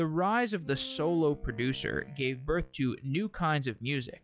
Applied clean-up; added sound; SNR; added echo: classical method log-MMSE.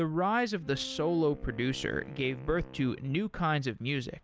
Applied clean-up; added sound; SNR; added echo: none; Wind instrument, woodwind instrument; 18 dB; none.